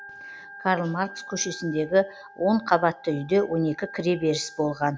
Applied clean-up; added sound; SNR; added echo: none; Organ; 19 dB; none.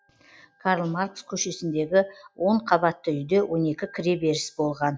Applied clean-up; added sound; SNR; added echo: classical method log-MMSE.